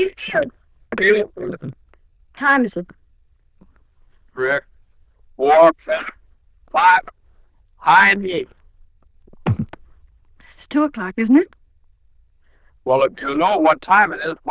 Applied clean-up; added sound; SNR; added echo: neural diffusion model UNIVERSE++.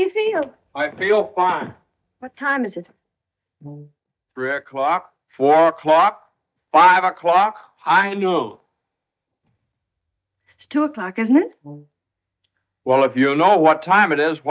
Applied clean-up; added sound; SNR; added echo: neural mask model DeepFilterNet 3.